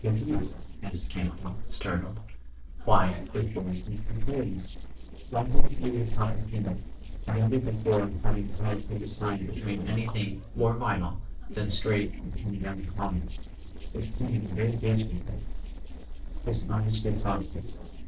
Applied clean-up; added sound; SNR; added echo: neural separator model SepFormer DNS4.